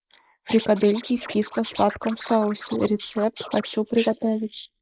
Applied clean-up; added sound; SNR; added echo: neural mask model Resemble Enhance denoiser.